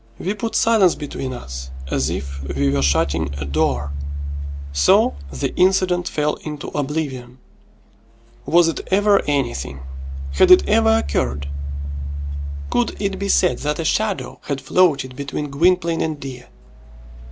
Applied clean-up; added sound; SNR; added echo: none; Engine; 8 dB; none.